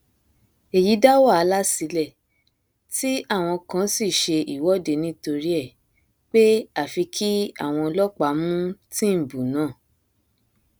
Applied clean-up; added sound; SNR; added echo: none; none; none; none.